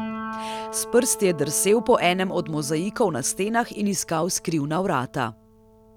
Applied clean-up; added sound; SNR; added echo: none; Piano; 13 dB; none.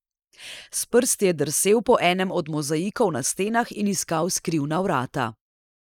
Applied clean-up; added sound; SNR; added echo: neural mask model Resemble Enhance denoiser.